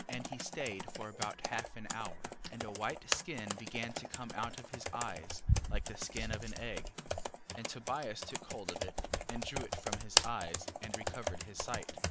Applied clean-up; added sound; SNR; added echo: none; Computer keyboard; -4 dB; none.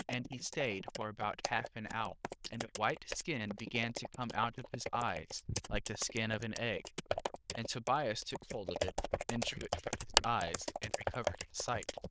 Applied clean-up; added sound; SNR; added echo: neural diffusion model UNIVERSE++.